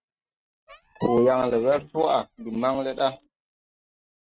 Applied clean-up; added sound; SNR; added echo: neural mask model RNNoise.